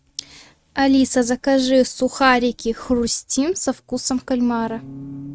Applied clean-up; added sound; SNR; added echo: neural mask model RNNoise.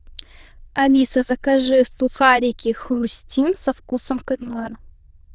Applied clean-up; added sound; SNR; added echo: neural diffusion model UNIVERSE++.